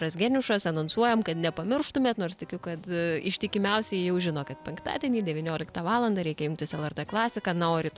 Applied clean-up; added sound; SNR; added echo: none; none; none; none.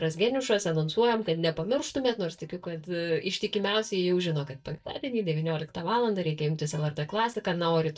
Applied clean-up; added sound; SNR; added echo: neural mask model DeepFilterNet 3.